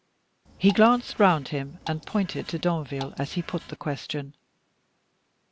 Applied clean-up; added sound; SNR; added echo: none; Drip / Water; 17 dB; none.